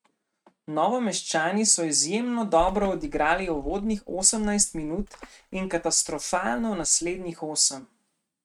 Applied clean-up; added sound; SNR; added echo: neural mask model RNNoise.